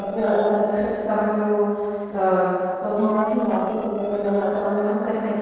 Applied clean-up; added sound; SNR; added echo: neural separator model SepFormer DNS4.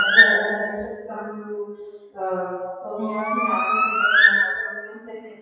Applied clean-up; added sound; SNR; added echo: classical method WPE with log-MMSE.